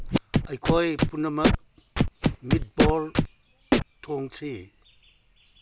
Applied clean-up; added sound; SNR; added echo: none; Scratching (performance technique); -4 dB; none.